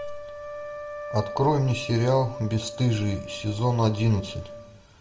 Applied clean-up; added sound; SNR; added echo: none; Trumpet; 12 dB; reverberation time 0.5 s.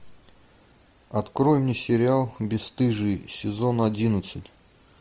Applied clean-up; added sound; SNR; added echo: none; none; none; none.